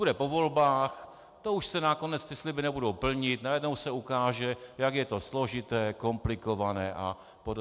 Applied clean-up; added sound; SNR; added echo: none; none; none; none.